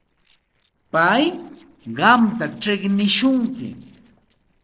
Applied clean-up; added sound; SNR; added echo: neural separator model SepFormer DNS4.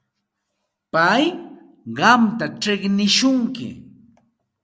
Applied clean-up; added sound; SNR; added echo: none; none; none; none.